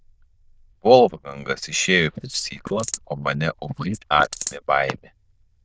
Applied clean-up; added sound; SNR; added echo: neural diffusion model UNIVERSE++.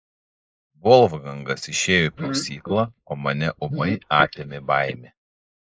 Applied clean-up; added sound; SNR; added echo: neural mask model Resemble Enhance denoiser.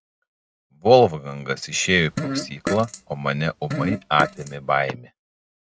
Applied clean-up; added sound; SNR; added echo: neural mask model RNNoise.